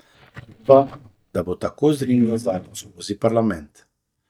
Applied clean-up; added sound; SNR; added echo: neural mask model DeepFilterNet 3.